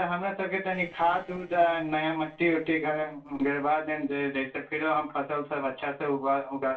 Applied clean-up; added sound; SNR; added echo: neural separator model SepFormer DNS4.